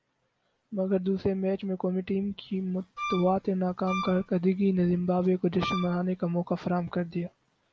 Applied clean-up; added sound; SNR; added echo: none; Wind instrument, woodwind instrument; 9 dB; none.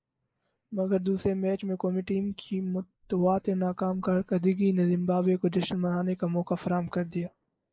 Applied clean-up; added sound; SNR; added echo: neural mask model Resemble Enhance denoiser.